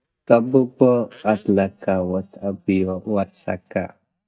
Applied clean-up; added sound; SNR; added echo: neural mask model DeepFilterNet 3.